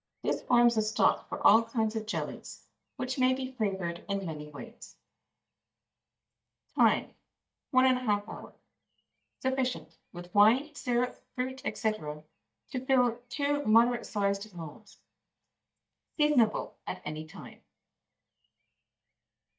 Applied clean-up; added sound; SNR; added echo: neural mask model DeepFilterNet 3.